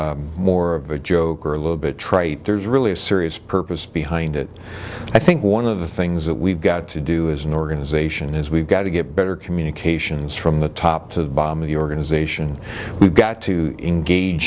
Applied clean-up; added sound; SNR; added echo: none; none; none; none.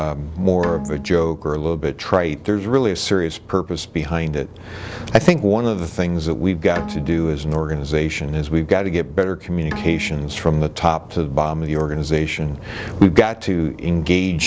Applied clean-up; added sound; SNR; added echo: none; Bowed string instrument; 16 dB; none.